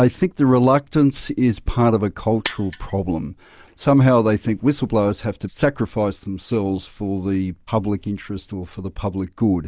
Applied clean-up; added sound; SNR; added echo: none; Mechanisms; 13 dB; none.